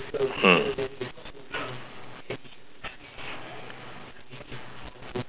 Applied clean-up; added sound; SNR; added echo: none; none; none; none.